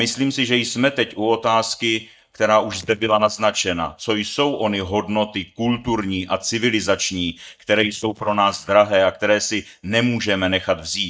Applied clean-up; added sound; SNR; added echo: neural mask model DeepFilterNet 3.